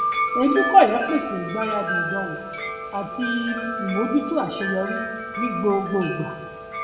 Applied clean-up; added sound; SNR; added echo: none; Wind chime; 4 dB; reverberation time 1.0 s.